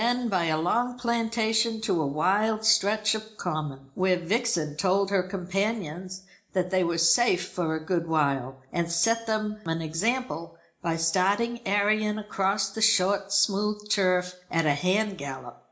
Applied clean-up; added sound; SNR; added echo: none; Bell; 15 dB; reverberation time 0.4 s.